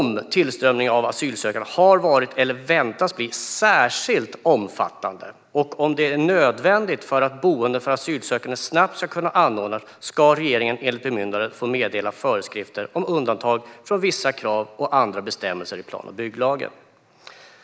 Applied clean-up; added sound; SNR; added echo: none; none; none; none.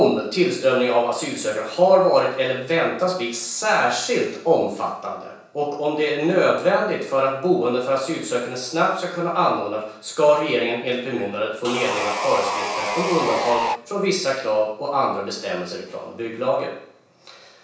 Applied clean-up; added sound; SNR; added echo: none; Sawing; 3 dB; reverberation time 0.7 s.